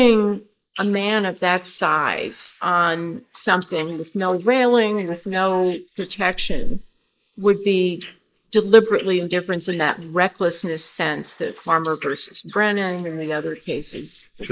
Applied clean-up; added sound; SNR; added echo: neural mask model Resemble Enhance denoiser.